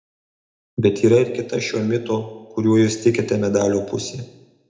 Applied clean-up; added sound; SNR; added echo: none; none; none; reverberation time 0.6 s.